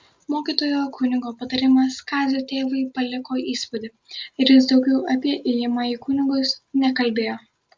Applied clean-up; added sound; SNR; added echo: none; none; none; none.